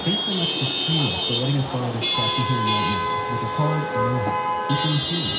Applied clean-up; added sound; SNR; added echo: none; Chatter / Traffic noise, roadway noise / Vehicle horn, car horn, honking / Engine; -2 dB; reverberation time 0.5 s.